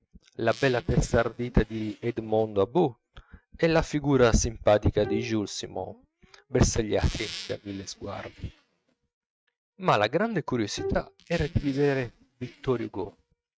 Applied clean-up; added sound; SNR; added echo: neural mask model RNNoise.